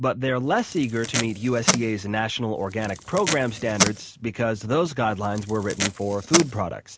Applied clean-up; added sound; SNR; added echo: none; Packing tape, duct tape; 4 dB; none.